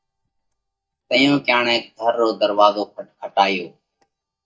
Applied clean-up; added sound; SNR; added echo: neural mask model DeepFilterNet 3.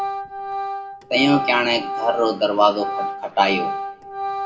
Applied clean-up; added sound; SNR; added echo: none; Organ; 6 dB; reverberation time 0.4 s.